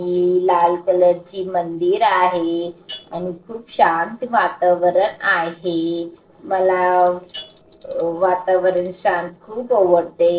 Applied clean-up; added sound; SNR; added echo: neural separator model SepFormer DNS4.